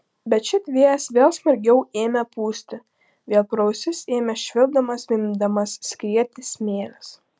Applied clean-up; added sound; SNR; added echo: none; none; none; none.